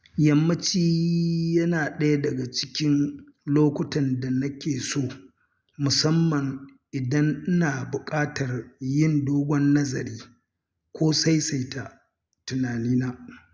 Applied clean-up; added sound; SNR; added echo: none; none; none; none.